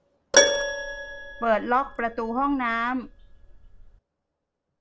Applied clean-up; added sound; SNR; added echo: none; Keyboard (musical); -1 dB; none.